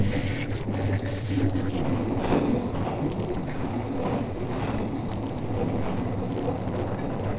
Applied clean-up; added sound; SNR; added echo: neural separator model SepFormer DNS4.